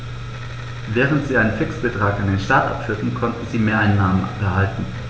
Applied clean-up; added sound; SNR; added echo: none; none; none; none.